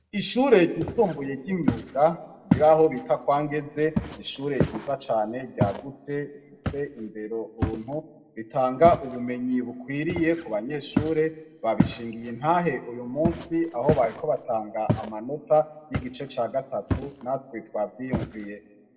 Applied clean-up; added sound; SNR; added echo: none; Walk, footsteps; 7 dB; reverberation time 1.2 s.